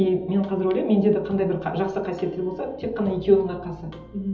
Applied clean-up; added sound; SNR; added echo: none; none; none; reverberation time 1.2 s.